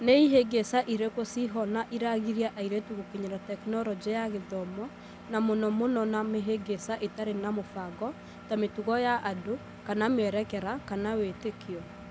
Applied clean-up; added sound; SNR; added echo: none; Engine; 17 dB; none.